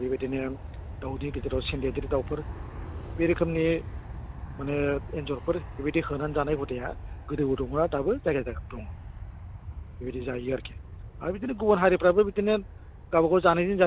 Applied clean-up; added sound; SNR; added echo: none; Aircraft; 11 dB; none.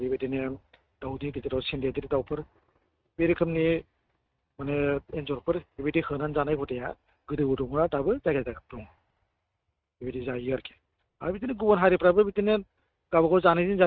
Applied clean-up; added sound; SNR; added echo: neural mask model RNNoise.